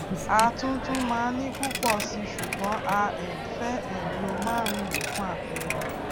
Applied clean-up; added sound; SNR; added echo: none; Coin (dropping); 2 dB; none.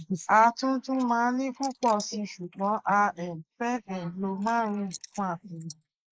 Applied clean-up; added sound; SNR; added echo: neural mask model Resemble Enhance denoiser.